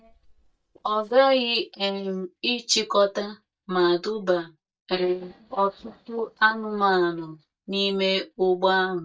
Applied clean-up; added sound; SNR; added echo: neural mask model DeepFilterNet 3.